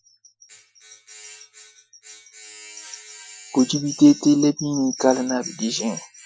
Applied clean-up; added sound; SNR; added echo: classical method Wiener filter.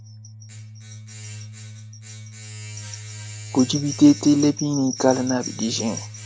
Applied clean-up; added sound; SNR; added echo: none; Domestic sounds, home sounds; 14 dB; none.